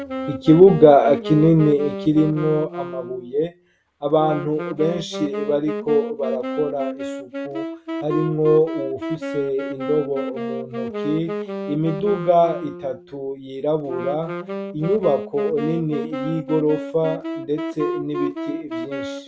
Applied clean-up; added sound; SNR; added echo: none; Wind instrument, woodwind instrument; 8 dB; none.